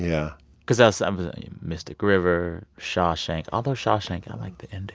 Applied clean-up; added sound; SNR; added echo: none; none; none; none.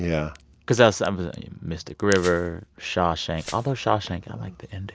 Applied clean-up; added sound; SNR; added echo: none; Crack + Glass; 19 dB; none.